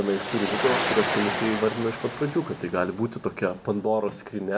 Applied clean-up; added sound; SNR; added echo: none; Waves, surf; 4 dB; none.